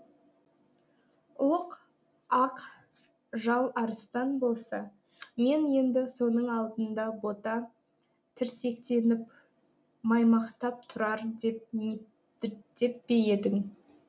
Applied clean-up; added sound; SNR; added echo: none; none; none; none.